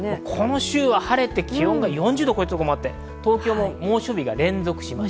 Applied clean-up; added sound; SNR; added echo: none; none; none; none.